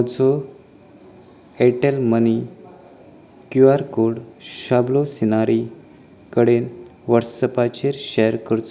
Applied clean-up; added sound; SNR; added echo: none; none; none; none.